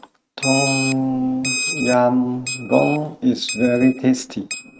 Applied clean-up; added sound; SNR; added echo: neural mask model RNNoise.